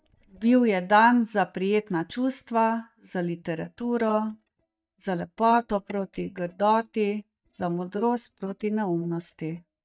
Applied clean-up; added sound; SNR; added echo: neural mask model DeepFilterNet 3.